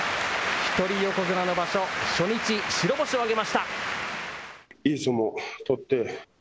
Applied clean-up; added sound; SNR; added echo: none; none; none; none.